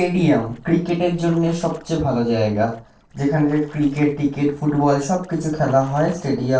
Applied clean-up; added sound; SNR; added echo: neural separator model SepFormer DNS4.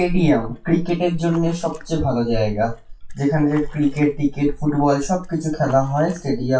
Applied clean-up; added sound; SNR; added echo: classical method WPE with log-MMSE.